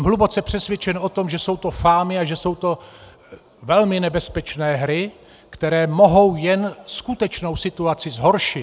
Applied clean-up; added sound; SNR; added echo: none; none; none; none.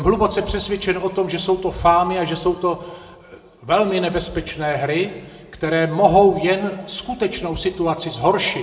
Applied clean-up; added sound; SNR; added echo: none; none; none; reverberation time 1.0 s.